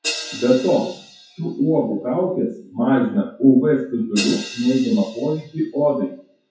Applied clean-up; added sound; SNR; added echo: classical method WPE with log-MMSE.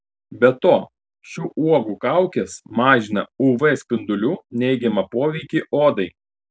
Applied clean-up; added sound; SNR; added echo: none; none; none; none.